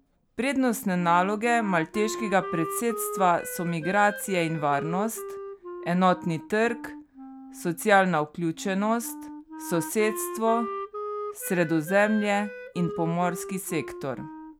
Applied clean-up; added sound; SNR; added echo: none; Wind instrument, woodwind instrument; 11 dB; none.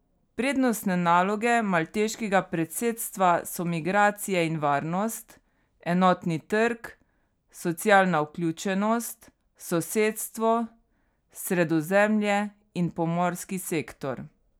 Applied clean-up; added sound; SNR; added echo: none; none; none; none.